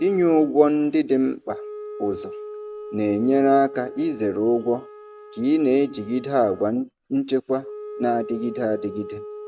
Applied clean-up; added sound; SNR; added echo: none; Wind instrument, woodwind instrument; 15 dB; none.